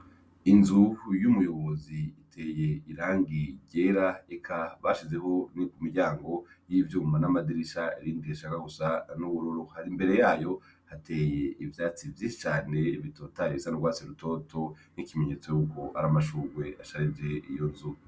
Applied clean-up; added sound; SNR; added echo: none; none; none; none.